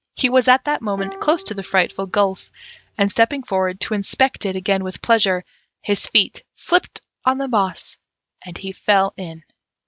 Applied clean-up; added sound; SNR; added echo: none; Plucked string instrument; 17 dB; none.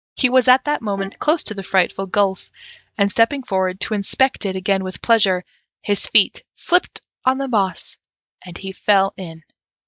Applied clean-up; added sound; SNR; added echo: neural mask model DeepFilterNet 3.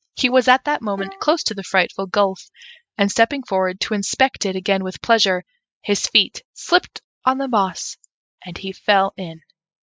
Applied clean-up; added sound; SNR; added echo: classical method spectral subtraction.